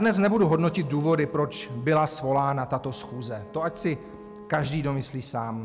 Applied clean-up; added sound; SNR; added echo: none; Bowed string instrument; 20 dB; none.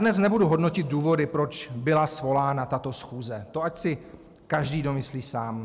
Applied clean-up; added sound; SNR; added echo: none; none; none; none.